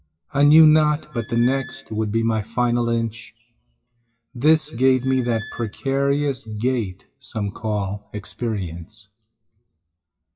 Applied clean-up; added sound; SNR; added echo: classical method WPE with log-MMSE.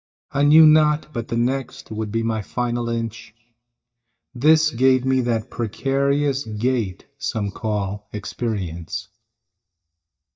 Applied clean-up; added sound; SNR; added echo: neural mask model DeepFilterNet 3.